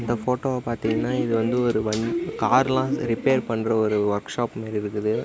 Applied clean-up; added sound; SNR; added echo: none; none; none; none.